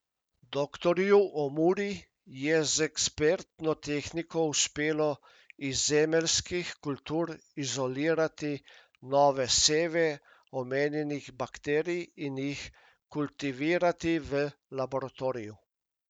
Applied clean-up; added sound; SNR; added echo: none; none; none; none.